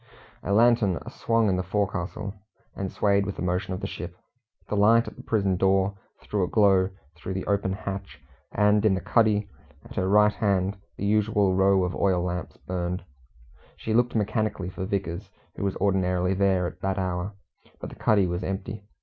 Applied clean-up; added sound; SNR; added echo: none; none; none; none.